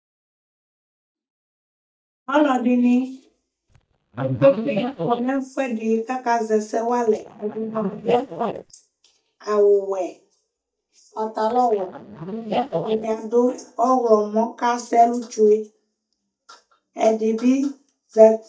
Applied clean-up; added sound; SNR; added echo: neural mask model DeepFilterNet 3.